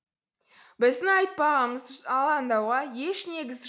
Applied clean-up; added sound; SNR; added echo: none; none; none; none.